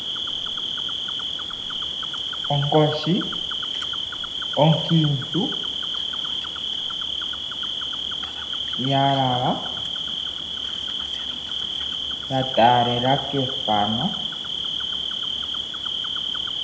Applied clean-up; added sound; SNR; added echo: none; Cricket; 2 dB; reverberation time 0.8 s.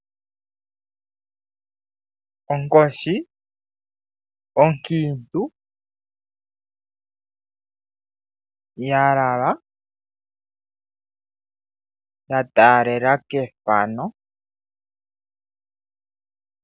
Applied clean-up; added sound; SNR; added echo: none; none; none; none.